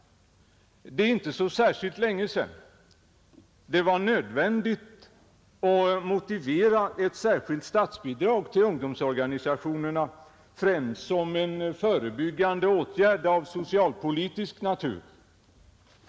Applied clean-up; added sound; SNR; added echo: none; none; none; none.